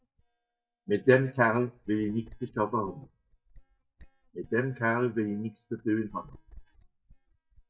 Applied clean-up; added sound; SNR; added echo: neural mask model DeepFilterNet 3.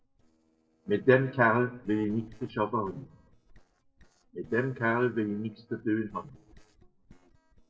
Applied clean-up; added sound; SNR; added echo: neural separator model SepFormer DNS4.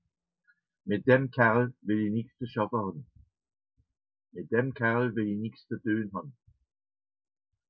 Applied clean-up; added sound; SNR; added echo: none; none; none; none.